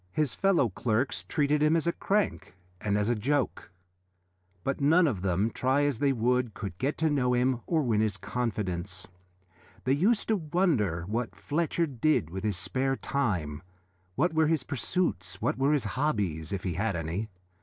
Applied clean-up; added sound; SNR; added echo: none; none; none; none.